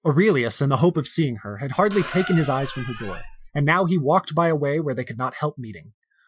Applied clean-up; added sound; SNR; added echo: classical method Wiener filter.